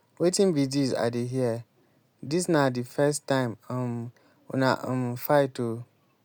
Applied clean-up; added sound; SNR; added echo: none; none; none; none.